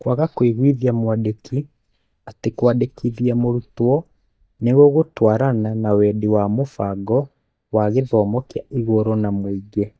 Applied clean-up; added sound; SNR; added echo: neural mask model DeepFilterNet 3.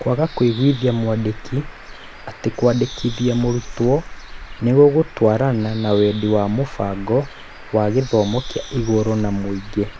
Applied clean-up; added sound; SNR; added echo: none; Bird; 14 dB; none.